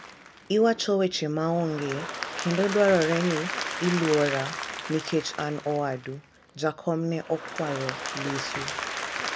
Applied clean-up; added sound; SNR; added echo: none; Applause / Crowd; 8 dB; none.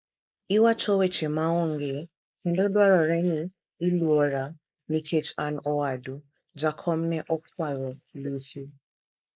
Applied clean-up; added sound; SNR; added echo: neural mask model Resemble Enhance denoiser.